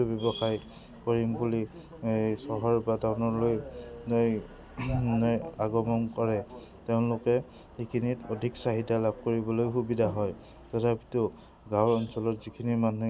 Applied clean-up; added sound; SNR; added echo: none; none; none; none.